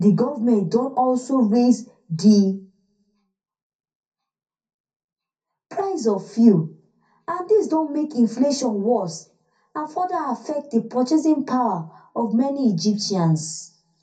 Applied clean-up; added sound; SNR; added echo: none; none; none; reverberation time 0.3 s.